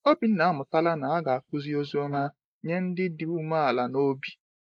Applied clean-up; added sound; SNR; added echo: neural mask model Resemble Enhance denoiser.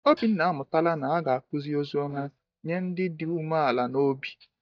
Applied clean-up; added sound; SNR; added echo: neural mask model DeepFilterNet 3.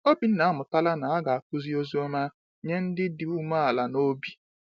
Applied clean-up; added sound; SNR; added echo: none; none; none; none.